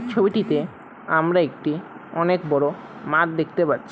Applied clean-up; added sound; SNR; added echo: none; none; none; none.